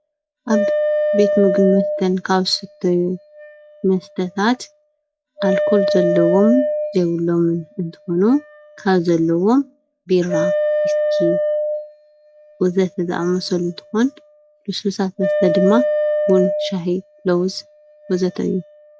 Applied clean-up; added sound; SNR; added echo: classical method log-MMSE.